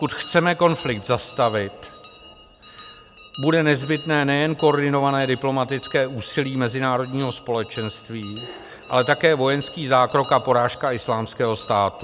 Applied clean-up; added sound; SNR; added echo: none; Bell; 14 dB; none.